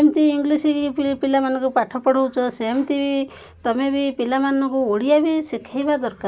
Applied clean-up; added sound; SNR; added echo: none; none; none; none.